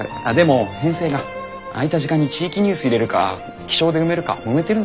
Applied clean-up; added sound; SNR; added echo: none; none; none; none.